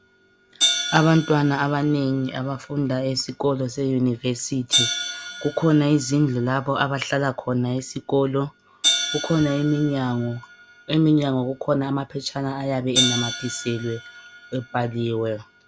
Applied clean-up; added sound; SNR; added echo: none; Hi-hat; 8 dB; none.